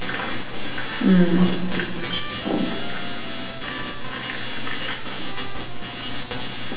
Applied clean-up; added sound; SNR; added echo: none; Trumpet; 19 dB; reverberation time 2.4 s.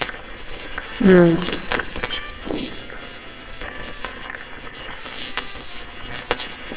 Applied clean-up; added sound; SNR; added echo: neural separator model SepFormer WHAMR!.